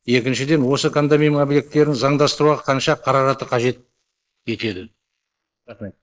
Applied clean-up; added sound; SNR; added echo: neural mask model Resemble Enhance denoiser.